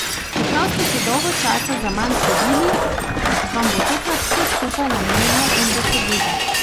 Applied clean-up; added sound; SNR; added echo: none; Shatter; -5 dB; none.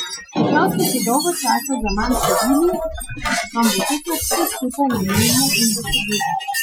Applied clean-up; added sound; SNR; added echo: classical method Wiener filter.